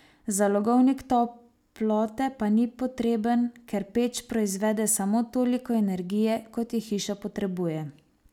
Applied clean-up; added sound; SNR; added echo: none; none; none; none.